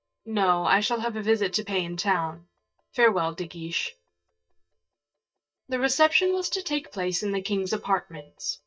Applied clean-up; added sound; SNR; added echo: neural mask model DeepFilterNet 3.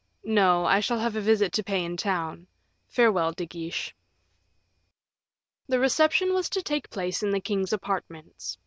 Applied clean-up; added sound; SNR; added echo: none; none; none; none.